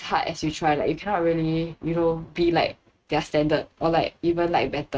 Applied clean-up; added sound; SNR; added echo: neural mask model RNNoise.